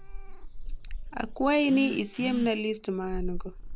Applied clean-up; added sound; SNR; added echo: none; Meow / Purr; 7 dB; none.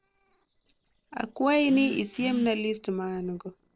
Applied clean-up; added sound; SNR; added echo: neural separator model SepFormer DNS4.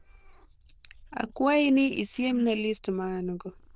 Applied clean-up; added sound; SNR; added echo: neural diffusion model UNIVERSE++.